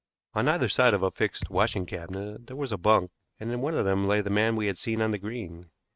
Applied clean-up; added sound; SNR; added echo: neural mask model RNNoise.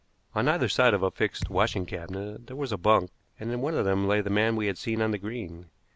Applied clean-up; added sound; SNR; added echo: none; Thump, thud; 11 dB; none.